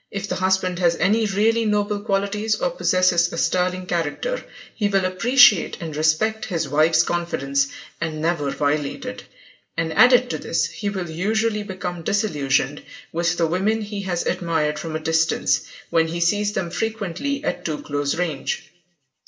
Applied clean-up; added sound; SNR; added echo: none; none; none; reverberation time 0.6 s.